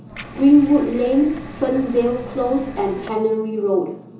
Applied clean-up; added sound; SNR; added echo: none; Liquid; 18 dB; reverberation time 0.7 s.